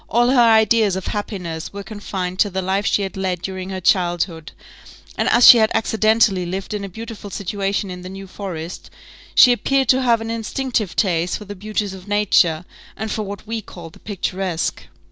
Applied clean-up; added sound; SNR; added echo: none; none; none; none.